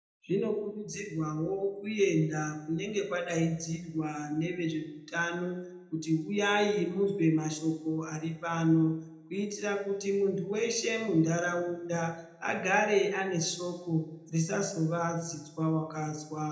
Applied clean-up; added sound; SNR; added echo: none; none; none; reverberation time 0.7 s.